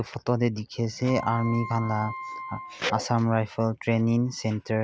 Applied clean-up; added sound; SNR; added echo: none; Wind instrument, woodwind instrument; 12 dB; none.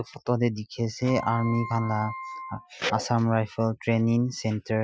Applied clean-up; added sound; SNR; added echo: classical method Wiener filter.